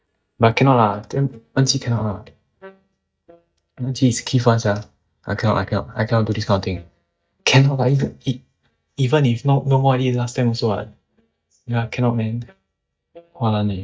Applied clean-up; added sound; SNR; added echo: neural mask model DeepFilterNet 3.